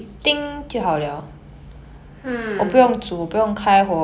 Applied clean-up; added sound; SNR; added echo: none; none; none; none.